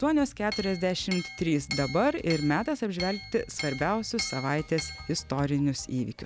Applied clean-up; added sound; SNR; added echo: none; Chink, clink; 11 dB; none.